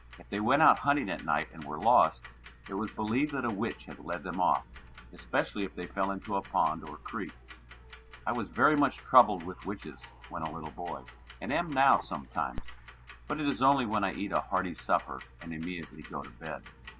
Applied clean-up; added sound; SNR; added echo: none; Tick-tock; 15 dB; none.